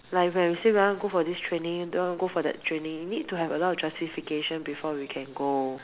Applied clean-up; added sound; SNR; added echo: none; none; none; none.